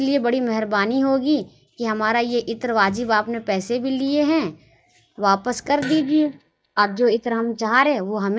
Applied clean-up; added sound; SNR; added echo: neural mask model DeepFilterNet 3.